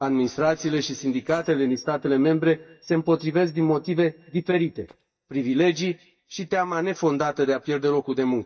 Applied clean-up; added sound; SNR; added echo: neural mask model DeepFilterNet 3.